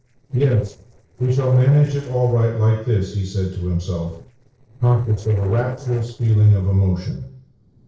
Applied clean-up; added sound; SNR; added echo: neural separator model SepFormer DNS4.